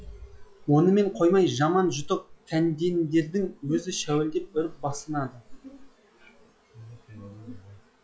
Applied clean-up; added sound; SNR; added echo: classical method log-MMSE.